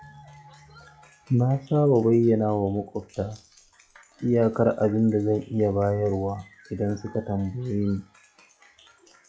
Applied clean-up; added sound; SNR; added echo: classical method log-MMSE.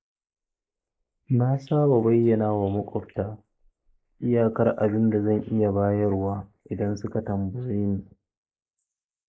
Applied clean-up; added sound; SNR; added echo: neural mask model Resemble Enhance denoiser.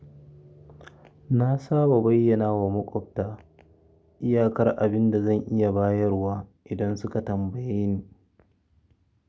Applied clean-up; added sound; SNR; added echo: none; none; none; none.